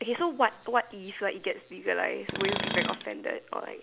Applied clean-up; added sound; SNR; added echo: none; Tools; 3 dB; none.